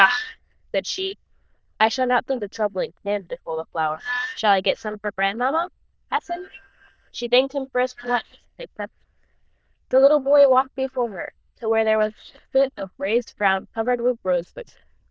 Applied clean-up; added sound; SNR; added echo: neural diffusion model UNIVERSE++.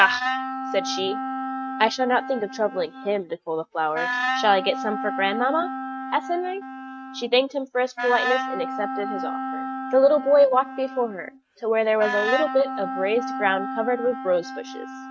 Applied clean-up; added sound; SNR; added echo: neural mask model RNNoise.